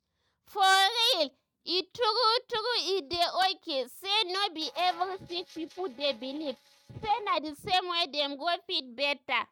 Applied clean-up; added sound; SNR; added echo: neural mask model RNNoise.